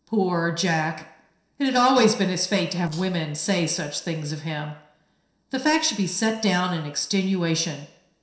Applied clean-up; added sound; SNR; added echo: neural separator model SepFormer DNS4.